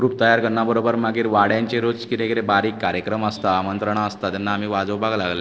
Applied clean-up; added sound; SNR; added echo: neural separator model SepFormer DNS4.